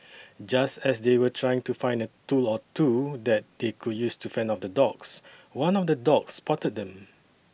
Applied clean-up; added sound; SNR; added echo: none; none; none; none.